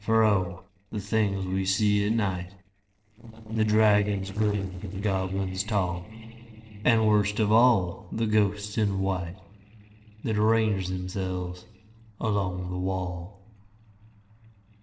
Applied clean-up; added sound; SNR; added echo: neural separator model SepFormer DNS4.